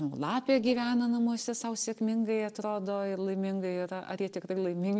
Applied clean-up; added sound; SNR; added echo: neural separator model SepFormer DNS4.